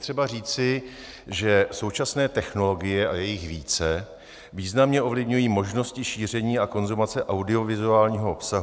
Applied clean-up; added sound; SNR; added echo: none; none; none; none.